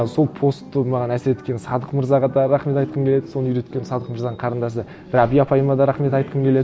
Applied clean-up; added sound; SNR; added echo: none; none; none; none.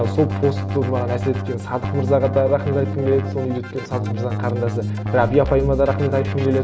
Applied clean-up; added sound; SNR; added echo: none; Keyboard (musical); 3 dB; reverberation time 0.4 s.